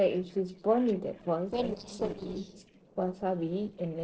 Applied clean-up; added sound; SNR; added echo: neural separator model SepFormer DNS4.